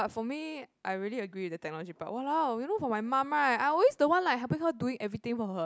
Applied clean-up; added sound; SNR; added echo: none; none; none; none.